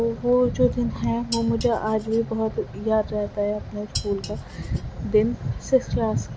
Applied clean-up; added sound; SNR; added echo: none; Dishes, pots, and pans; 15 dB; none.